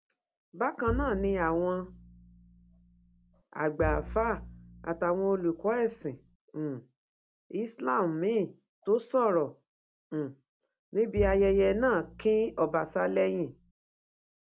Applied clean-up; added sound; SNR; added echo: none; Bowed string instrument; 11 dB; none.